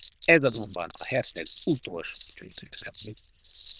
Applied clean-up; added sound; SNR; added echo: neural diffusion model UNIVERSE++.